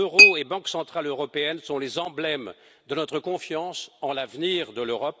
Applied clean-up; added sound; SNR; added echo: none; Chink, clink; -2 dB; none.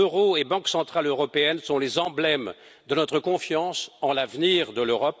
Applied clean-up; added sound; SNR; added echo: none; none; none; none.